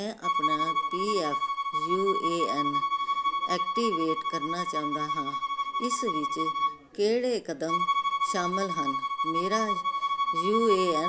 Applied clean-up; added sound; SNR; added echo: none; Bowed string instrument; -2 dB; none.